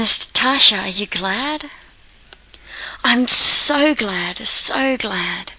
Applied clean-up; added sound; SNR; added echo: none; none; none; none.